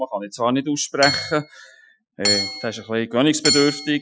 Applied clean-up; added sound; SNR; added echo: classical method Wiener filter.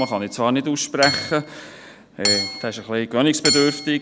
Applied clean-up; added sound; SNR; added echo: none; Hammer / Chink, clink; 5 dB; none.